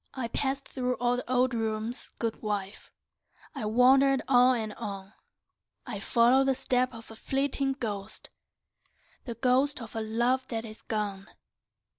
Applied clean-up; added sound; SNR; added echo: none; none; none; none.